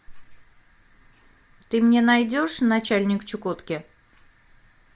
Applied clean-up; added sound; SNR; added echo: none; none; none; none.